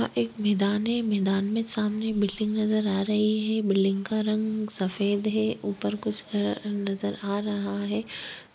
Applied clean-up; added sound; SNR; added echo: neural mask model Resemble Enhance denoiser.